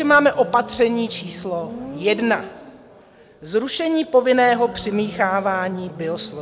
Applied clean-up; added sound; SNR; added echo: none; Motorcycle; 17 dB; none.